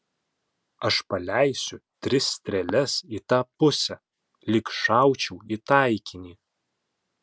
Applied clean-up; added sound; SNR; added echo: none; none; none; none.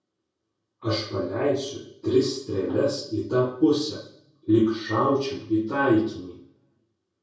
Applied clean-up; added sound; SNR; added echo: none; none; none; reverberation time 0.6 s.